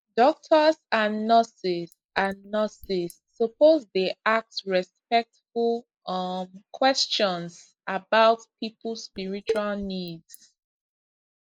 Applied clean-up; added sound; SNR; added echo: neural mask model Resemble Enhance denoiser.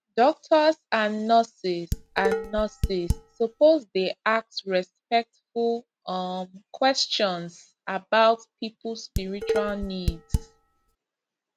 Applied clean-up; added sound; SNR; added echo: none; Dishes, pots, and pans; 4 dB; none.